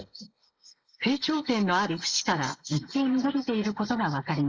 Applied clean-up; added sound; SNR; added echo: neural mask model Resemble Enhance denoiser.